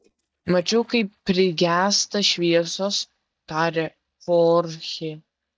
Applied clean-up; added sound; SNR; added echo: neural mask model DeepFilterNet 3.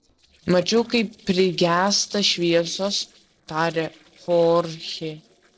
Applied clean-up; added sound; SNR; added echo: neural separator model SepFormer DNS4.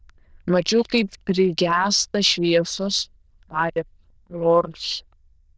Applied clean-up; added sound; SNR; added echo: neural diffusion model UNIVERSE++.